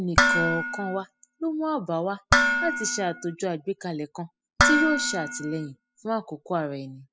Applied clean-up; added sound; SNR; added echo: classical method spectral subtraction.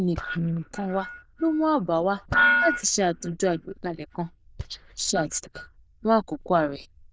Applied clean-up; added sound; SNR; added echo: neural diffusion model UNIVERSE++.